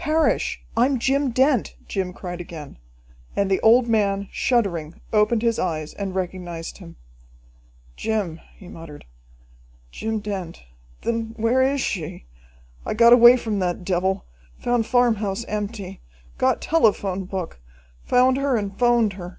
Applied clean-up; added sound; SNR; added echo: none; none; none; none.